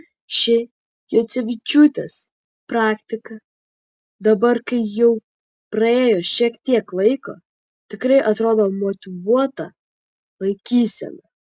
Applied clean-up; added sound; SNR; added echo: none; none; none; none.